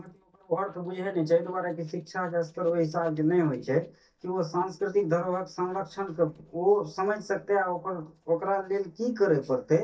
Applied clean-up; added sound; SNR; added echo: neural mask model DeepFilterNet 3.